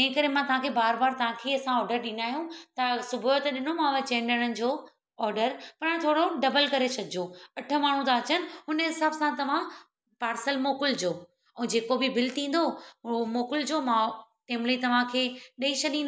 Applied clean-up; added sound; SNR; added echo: none; none; none; none.